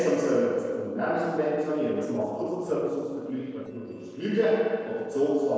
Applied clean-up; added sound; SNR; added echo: neural separator model SepFormer DNS4.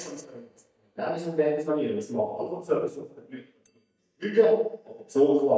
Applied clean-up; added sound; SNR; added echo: neural mask model DeepFilterNet 3.